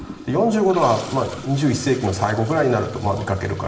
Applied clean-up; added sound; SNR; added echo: none; Toilet flush; 18 dB; reverberation time 1.3 s.